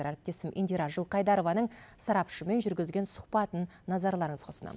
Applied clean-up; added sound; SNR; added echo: none; none; none; none.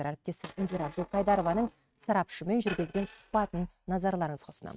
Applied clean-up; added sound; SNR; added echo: neural mask model RNNoise.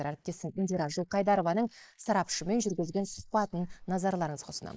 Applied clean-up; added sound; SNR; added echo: neural mask model Resemble Enhance denoiser.